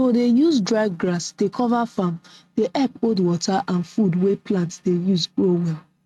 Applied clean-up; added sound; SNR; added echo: neural mask model RNNoise.